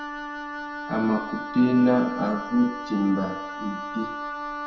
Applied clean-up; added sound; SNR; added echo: none; Wind instrument, woodwind instrument; 8 dB; reverberation time 0.6 s.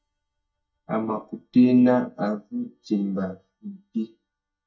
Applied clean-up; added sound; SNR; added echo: neural mask model DeepFilterNet 3.